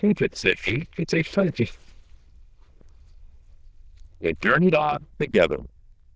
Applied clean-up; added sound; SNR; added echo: neural diffusion model UNIVERSE++.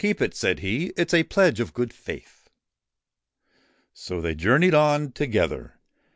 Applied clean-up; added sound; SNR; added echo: none; none; none; none.